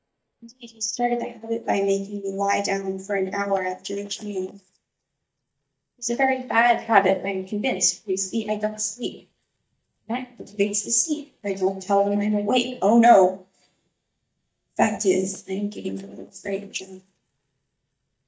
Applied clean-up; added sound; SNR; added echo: neural mask model DeepFilterNet 3.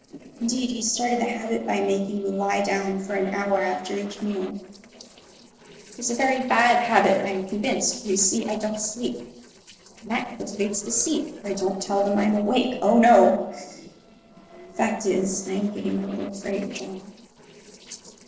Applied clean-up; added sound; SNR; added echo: neural separator model SepFormer DNS4.